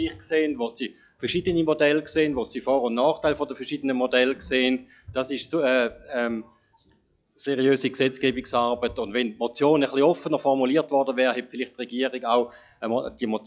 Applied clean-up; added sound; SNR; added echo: classical method log-MMSE.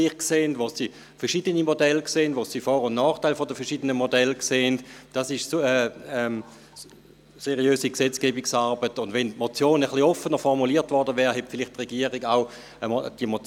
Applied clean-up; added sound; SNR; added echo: none; none; none; none.